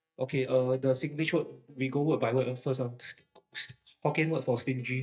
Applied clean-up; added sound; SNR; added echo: neural mask model DeepFilterNet 3.